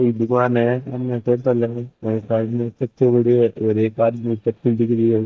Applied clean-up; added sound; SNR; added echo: neural mask model DeepFilterNet 3.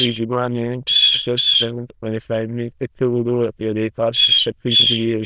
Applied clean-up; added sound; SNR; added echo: neural diffusion model UNIVERSE++.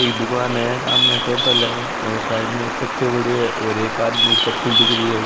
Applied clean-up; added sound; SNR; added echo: none; Bird vocalization, bird call, bird song; -2 dB; none.